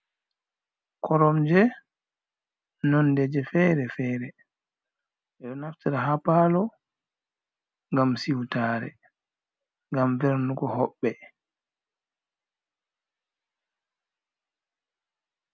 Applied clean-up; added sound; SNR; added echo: none; none; none; none.